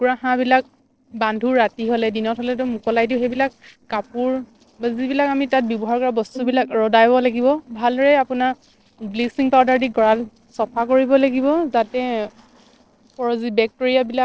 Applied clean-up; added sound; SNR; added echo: neural separator model SepFormer DNS4.